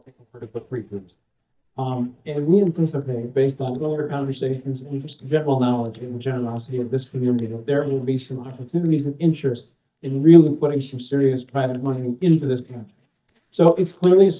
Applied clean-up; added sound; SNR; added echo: neural mask model DeepFilterNet 3.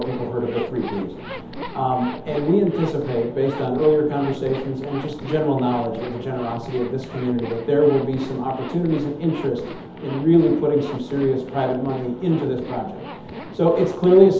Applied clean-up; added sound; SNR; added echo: none; Zipper (clothing); 15 dB; reverberation time 0.8 s.